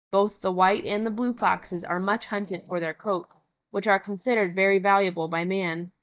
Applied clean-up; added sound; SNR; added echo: neural mask model DeepFilterNet 3.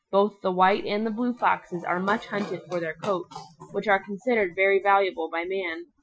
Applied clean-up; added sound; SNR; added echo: classical method Wiener filter.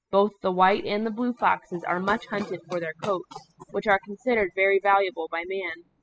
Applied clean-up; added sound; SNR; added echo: classical method spectral subtraction.